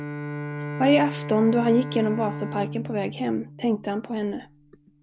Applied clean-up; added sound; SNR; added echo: none; Bowed string instrument; 9 dB; none.